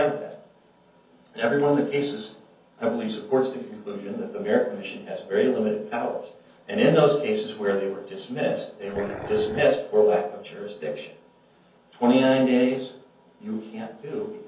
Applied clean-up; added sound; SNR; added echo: none; Dog; 10 dB; reverberation time 0.5 s.